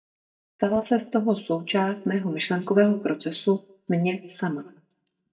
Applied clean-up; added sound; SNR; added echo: neural mask model DeepFilterNet 3.